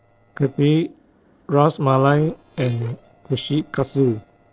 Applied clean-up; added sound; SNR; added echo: neural separator model SepFormer DNS4.